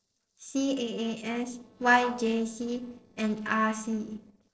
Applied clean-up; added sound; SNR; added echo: neural separator model SepFormer DNS4.